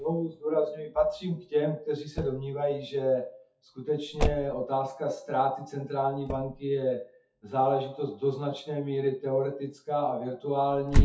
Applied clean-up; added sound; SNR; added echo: classical method WPE with log-MMSE.